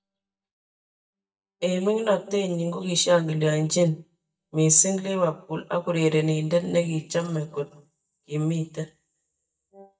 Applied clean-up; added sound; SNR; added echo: neural mask model DeepFilterNet 3.